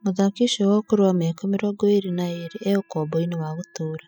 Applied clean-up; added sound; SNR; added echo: classical method spectral subtraction.